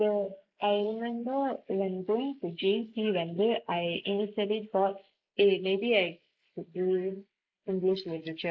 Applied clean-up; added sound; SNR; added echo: neural mask model Resemble Enhance denoiser.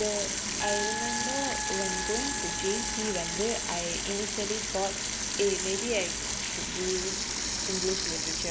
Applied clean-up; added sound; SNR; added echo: none; Sink (filling or washing) / Water tap, faucet + Wind instrument, woodwind instrument; -2 dB; none.